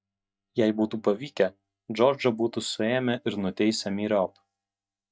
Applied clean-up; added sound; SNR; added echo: neural mask model DeepFilterNet 3.